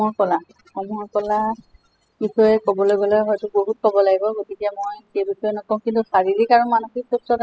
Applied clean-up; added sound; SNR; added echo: classical method spectral subtraction.